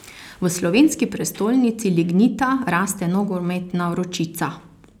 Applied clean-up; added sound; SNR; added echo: none; none; none; none.